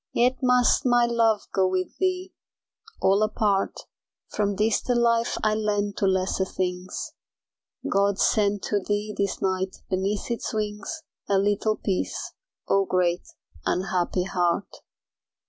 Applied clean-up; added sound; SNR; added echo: none; none; none; none.